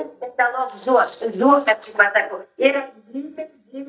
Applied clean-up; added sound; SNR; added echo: neural mask model DeepFilterNet 3.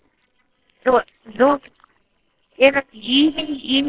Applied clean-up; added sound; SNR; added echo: neural separator model SepFormer WHAMR!.